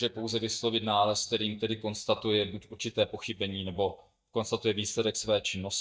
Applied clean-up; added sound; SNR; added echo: neural mask model DeepFilterNet 3.